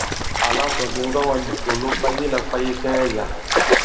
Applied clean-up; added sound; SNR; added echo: none; Stream; -1 dB; reverberation time 1.1 s.